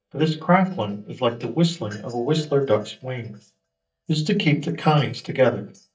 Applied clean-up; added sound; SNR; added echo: neural mask model DeepFilterNet 3.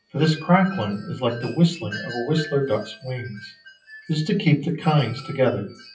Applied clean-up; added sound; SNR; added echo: classical method WPE with log-MMSE.